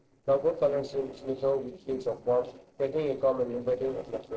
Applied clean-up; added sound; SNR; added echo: neural separator model SepFormer DNS4.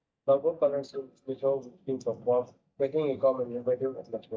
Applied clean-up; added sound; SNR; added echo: neural mask model DeepFilterNet 3.